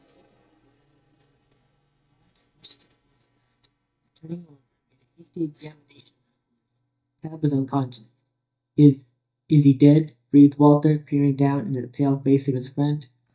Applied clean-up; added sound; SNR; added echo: neural mask model DeepFilterNet 3.